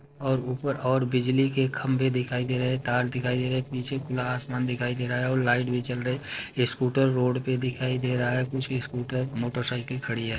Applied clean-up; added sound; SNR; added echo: neural separator model SepFormer DNS4.